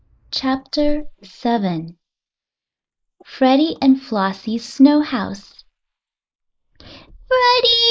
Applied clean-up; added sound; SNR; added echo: neural mask model Resemble Enhance denoiser.